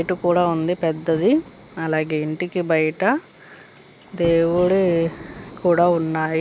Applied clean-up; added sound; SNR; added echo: none; Thunder; 18 dB; none.